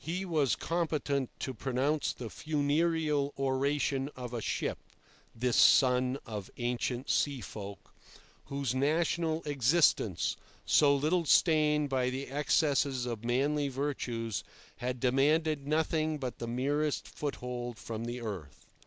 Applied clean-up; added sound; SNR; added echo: none; none; none; none.